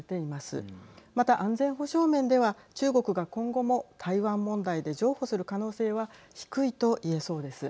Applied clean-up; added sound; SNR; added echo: none; none; none; none.